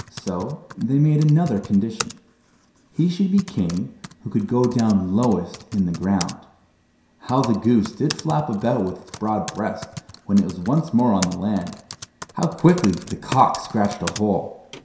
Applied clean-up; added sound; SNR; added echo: none; Typing; 16 dB; reverberation time 0.7 s.